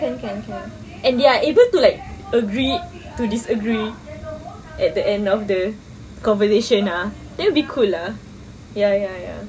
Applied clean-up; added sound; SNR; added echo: none; none; none; none.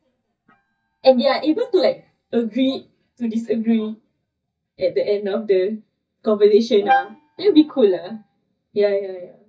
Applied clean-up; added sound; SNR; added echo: neural mask model DeepFilterNet 3.